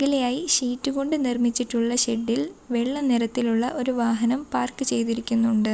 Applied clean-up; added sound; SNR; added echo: none; none; none; none.